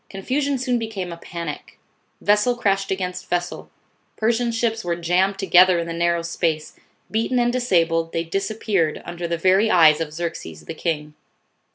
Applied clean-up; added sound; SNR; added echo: none; none; none; none.